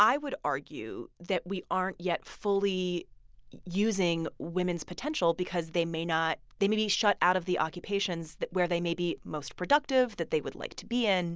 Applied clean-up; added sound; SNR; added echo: none; none; none; none.